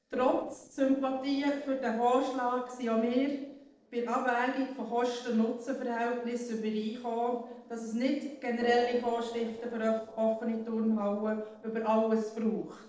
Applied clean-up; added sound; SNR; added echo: neural separator model SepFormer DNS4.